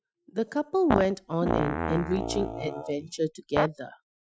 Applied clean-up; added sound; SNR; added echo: classical method Wiener filter.